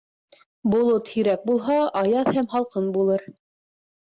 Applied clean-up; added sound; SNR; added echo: none; none; none; none.